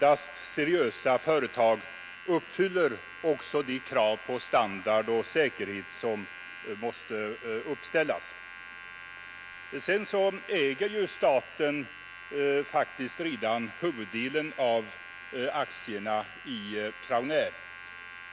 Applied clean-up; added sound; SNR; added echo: none; Domestic sounds, home sounds; 15 dB; none.